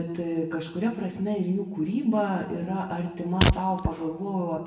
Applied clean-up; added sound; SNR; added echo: none; Fart; -1 dB; reverberation time 0.9 s.